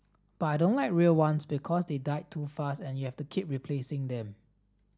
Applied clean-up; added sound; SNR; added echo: none; none; none; none.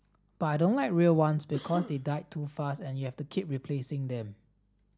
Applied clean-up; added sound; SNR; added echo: none; Cough; 14 dB; none.